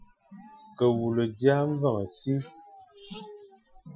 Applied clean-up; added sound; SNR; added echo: classical method Wiener filter.